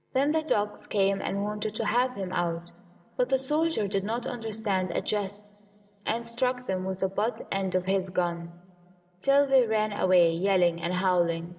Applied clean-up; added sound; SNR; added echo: none; none; none; reverberation time 1.7 s.